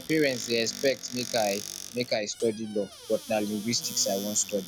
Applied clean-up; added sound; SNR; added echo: none; Squeak / Cupboard open or close; 12 dB; none.